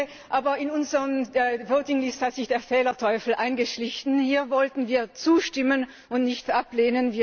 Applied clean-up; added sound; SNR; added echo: none; none; none; none.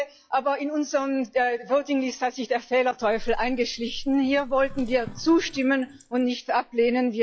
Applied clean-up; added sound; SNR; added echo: classical method log-MMSE.